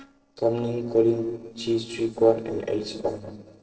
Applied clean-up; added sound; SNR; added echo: neural separator model SepFormer DNS4.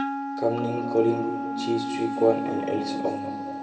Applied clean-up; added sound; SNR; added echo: none; Wind instrument, woodwind instrument; 4 dB; reverberation time 2.8 s.